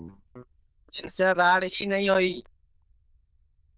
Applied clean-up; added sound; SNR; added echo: neural diffusion model UNIVERSE++.